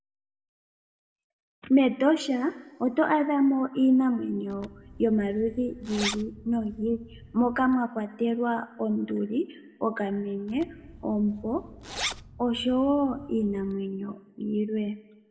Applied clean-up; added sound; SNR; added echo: none; Zipper (clothing); 13 dB; reverberation time 0.8 s.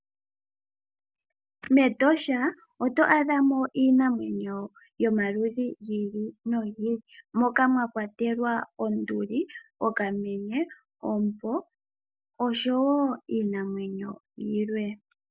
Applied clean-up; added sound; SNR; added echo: none; none; none; none.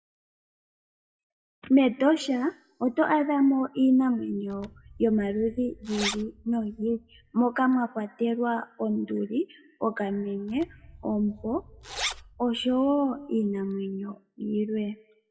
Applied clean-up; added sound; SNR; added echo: classical method WPE with log-MMSE.